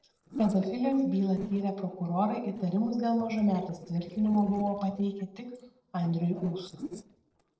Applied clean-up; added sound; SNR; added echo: neural separator model SepFormer DNS4.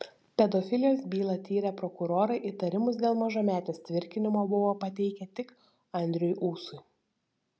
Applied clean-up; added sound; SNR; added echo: none; none; none; none.